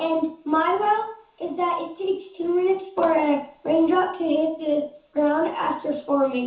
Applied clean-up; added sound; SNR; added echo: none; none; none; reverberation time 0.9 s.